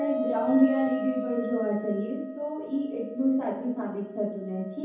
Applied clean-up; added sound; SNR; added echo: none; Wind instrument, woodwind instrument; 8 dB; reverberation time 0.9 s.